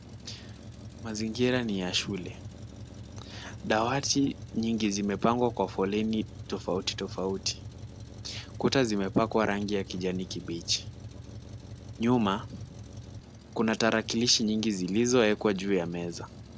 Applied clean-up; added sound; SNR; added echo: none; Truck; 14 dB; none.